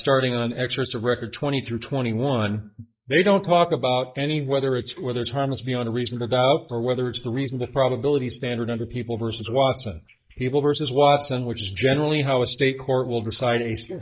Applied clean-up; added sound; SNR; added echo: neural mask model Resemble Enhance denoiser.